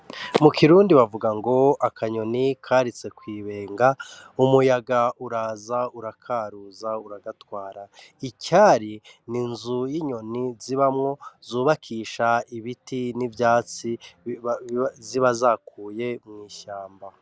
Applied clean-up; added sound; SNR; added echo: none; none; none; none.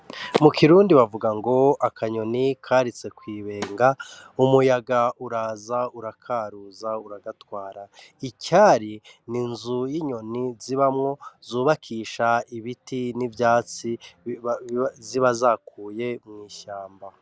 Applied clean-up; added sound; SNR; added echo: none; Snare drum; 19 dB; none.